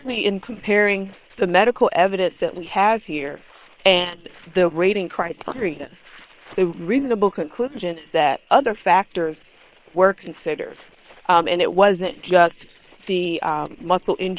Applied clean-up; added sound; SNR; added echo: neural separator model SepFormer WHAM!.